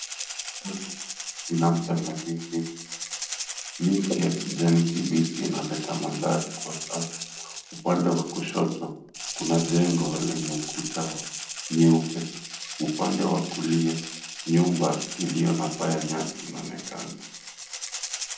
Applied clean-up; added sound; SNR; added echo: none; Rattle (instrument); 9 dB; reverberation time 0.6 s.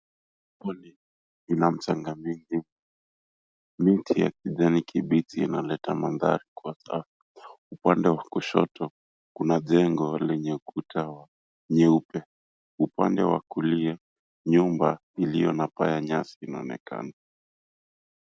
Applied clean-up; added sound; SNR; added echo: none; none; none; none.